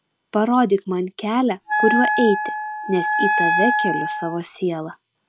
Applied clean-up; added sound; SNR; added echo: none; Wind instrument, woodwind instrument; 0 dB; none.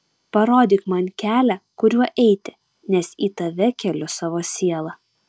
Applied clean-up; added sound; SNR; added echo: none; none; none; none.